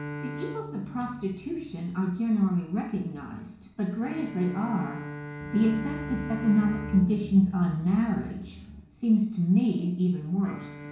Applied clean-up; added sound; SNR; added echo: none; Bowed string instrument; 13 dB; reverberation time 0.6 s.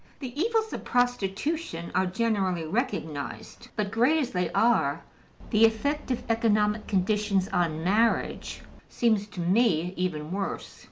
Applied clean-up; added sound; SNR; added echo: none; none; none; none.